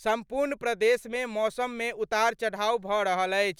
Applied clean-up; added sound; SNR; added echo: none; none; none; none.